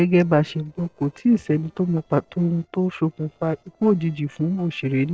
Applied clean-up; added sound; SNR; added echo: neural separator model SepFormer DNS4.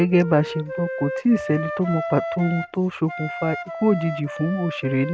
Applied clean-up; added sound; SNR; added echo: none; Wind instrument, woodwind instrument; 9 dB; none.